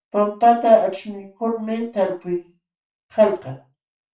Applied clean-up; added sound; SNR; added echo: none; none; none; reverberation time 0.3 s.